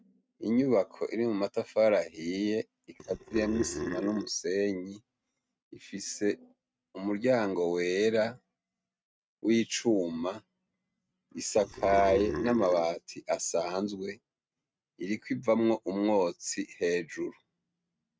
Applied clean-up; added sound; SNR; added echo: neural mask model RNNoise.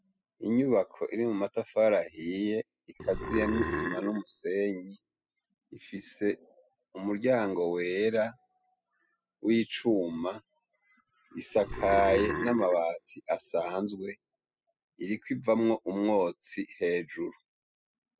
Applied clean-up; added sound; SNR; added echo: classical method spectral subtraction.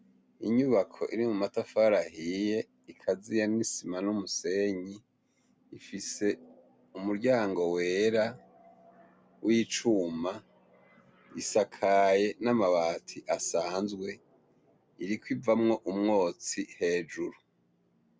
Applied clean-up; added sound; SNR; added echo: none; none; none; none.